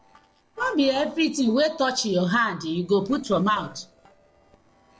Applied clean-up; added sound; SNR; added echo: neural separator model SepFormer DNS4.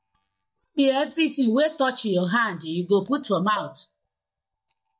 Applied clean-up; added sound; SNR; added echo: neural mask model DeepFilterNet 3.